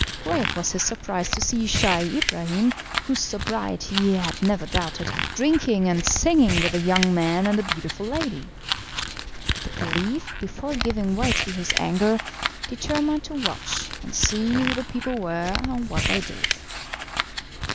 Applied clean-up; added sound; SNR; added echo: none; Crumpling, crinkling; 4 dB; none.